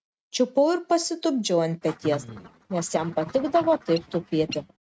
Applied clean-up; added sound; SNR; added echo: neural mask model RNNoise.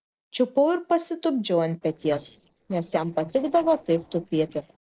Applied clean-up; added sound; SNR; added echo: neural separator model SepFormer DNS4.